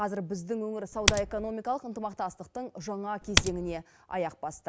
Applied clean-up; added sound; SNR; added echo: none; Typing; -5 dB; none.